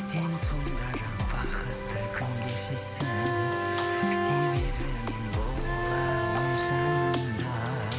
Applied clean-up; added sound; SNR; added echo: none; Bowed string instrument; -1 dB; none.